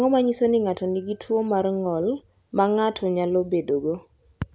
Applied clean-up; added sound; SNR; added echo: none; none; none; none.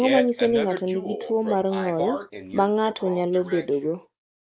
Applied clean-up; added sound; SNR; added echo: neural mask model Resemble Enhance denoiser.